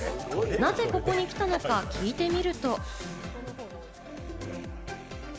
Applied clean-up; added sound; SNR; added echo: none; none; none; none.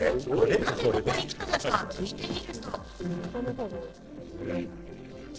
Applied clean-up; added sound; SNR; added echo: neural separator model SepFormer DNS4.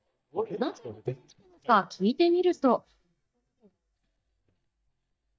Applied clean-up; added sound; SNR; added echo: neural mask model DeepFilterNet 3.